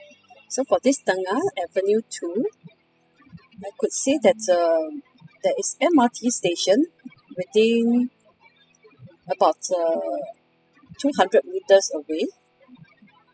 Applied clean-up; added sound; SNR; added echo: classical method spectral subtraction.